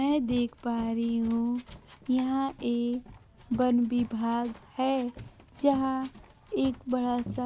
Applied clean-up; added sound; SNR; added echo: none; Run; 18 dB; none.